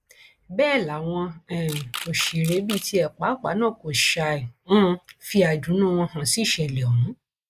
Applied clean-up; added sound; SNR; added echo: neural mask model Resemble Enhance denoiser.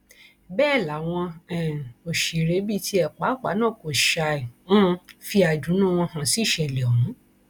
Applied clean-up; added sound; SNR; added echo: none; none; none; none.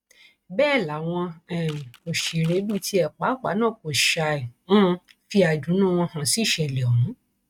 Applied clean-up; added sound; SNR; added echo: neural mask model RNNoise.